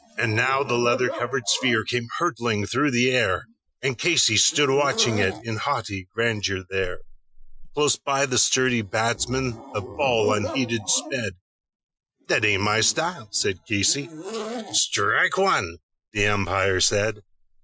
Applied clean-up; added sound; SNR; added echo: classical method Wiener filter.